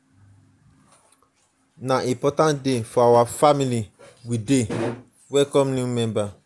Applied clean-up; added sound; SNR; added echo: none; none; none; none.